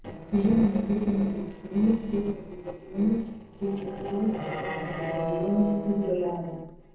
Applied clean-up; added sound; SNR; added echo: neural separator model SepFormer DNS4.